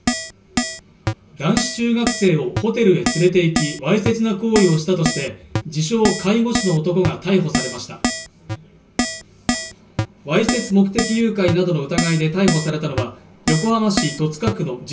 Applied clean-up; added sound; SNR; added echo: none; Keyboard (musical); 6 dB; reverberation time 0.3 s.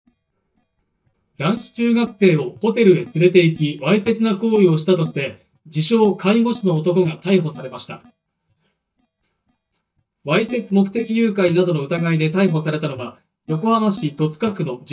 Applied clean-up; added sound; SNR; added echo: neural mask model DeepFilterNet 3.